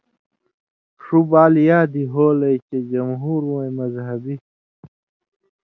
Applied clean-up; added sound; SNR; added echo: none; none; none; none.